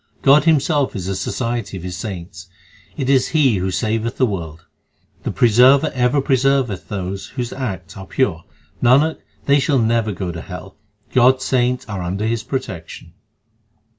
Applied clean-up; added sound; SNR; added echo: none; none; none; none.